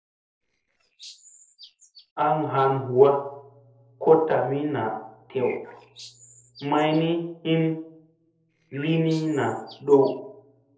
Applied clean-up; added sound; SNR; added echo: neural separator model SepFormer DNS4.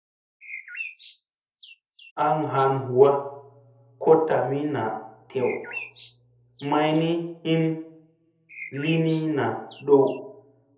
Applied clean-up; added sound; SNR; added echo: none; Bird; 16 dB; reverberation time 0.7 s.